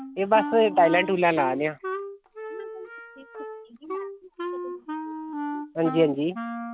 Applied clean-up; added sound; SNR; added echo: none; Wind instrument, woodwind instrument; 8 dB; none.